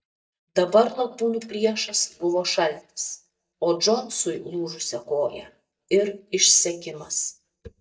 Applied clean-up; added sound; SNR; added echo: neural mask model DeepFilterNet 3.